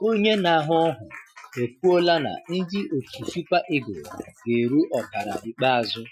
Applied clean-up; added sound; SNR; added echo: classical method Wiener filter.